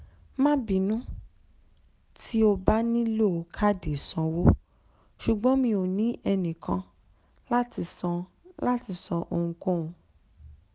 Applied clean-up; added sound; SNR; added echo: none; none; none; none.